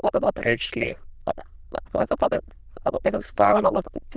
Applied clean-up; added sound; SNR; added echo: neural diffusion model UNIVERSE++.